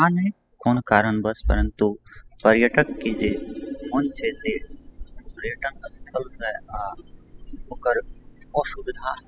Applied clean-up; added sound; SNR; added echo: classical method spectral subtraction.